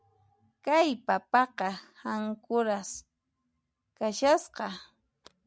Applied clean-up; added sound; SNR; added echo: none; none; none; none.